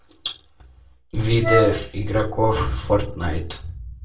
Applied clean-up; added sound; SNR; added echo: none; Wind instrument, woodwind instrument; 3 dB; reverberation time 0.3 s.